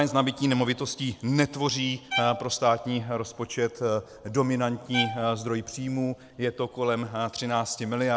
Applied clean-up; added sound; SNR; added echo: none; Bowed string instrument; 11 dB; none.